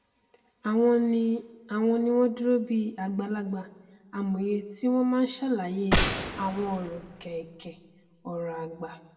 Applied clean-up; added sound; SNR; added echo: none; Gunshot, gunfire; 3 dB; reverberation time 0.9 s.